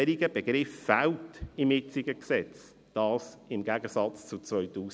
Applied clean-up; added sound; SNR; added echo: none; none; none; none.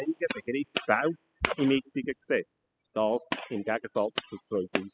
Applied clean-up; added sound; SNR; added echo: classical method spectral subtraction.